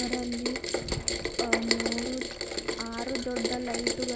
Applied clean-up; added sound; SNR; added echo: none; Rain; -3 dB; none.